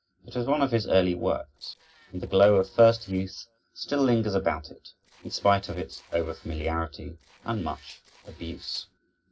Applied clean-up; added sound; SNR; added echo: neural separator model SepFormer DNS4.